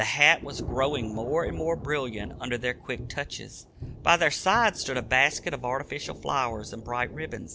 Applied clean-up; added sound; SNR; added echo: none; Thunder / Rain; 13 dB; none.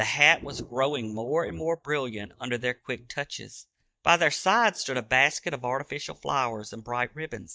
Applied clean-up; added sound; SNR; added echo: neural mask model DeepFilterNet 3.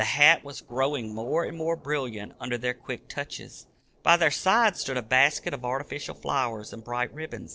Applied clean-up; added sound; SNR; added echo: neural separator model SepFormer DNS4.